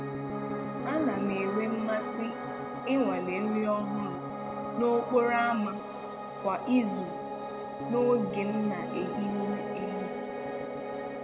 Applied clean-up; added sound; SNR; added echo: none; Piano; 4 dB; none.